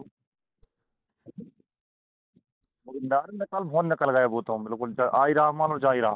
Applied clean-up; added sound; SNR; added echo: neural mask model DeepFilterNet 3.